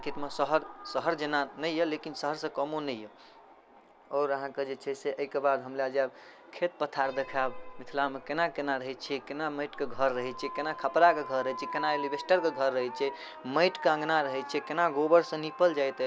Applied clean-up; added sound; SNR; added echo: none; Piano; 19 dB; none.